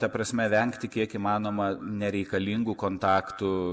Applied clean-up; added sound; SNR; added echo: none; none; none; none.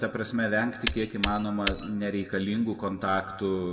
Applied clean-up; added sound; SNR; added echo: none; Shatter; -1 dB; reverberation time 1.0 s.